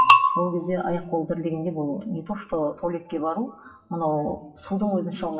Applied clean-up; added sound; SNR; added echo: classical method WPE with log-MMSE.